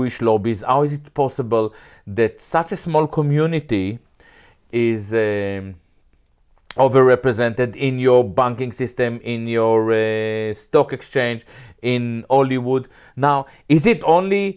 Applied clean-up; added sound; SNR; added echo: none; none; none; none.